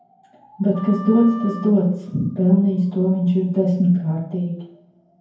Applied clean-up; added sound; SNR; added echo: none; Wind instrument, woodwind instrument; 18 dB; reverberation time 0.9 s.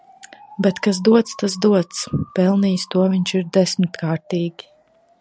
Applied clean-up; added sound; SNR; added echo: none; none; none; none.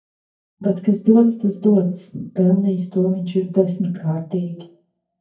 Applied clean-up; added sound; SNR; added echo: neural mask model DeepFilterNet 3.